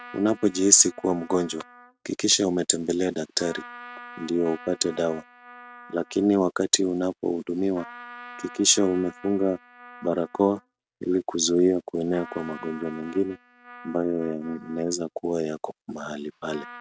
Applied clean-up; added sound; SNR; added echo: neural mask model RNNoise.